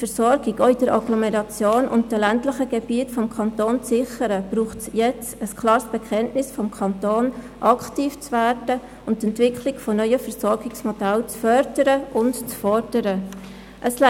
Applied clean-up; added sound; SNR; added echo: none; none; none; none.